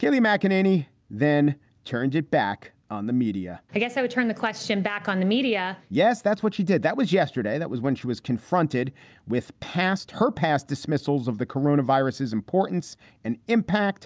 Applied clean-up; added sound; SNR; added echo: none; none; none; none.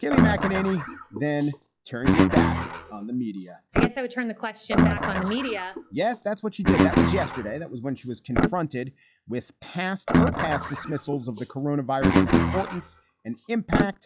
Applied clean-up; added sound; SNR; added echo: classical method log-MMSE.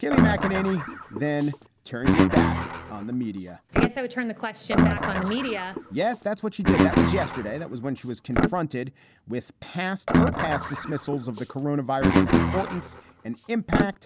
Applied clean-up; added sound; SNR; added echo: none; Guitar; -4 dB; none.